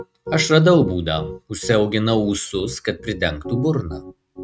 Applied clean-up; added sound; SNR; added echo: neural mask model RNNoise.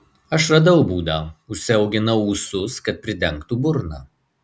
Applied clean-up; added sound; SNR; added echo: none; none; none; none.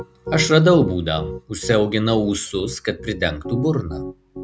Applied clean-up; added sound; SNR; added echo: none; Piano; 12 dB; none.